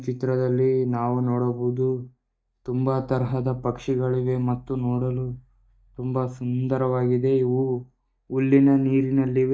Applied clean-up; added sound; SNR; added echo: neural mask model DeepFilterNet 3.